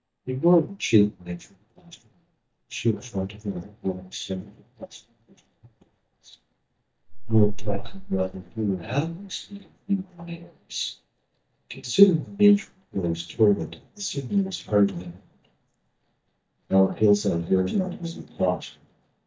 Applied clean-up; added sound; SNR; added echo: neural mask model DeepFilterNet 3.